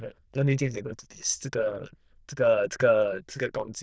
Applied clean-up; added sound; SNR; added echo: neural diffusion model UNIVERSE++.